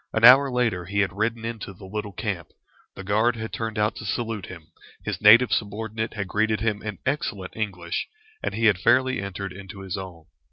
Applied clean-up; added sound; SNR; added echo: none; none; none; none.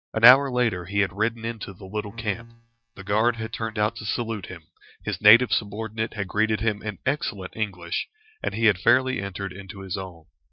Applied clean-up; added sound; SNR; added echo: neural mask model DeepFilterNet 3.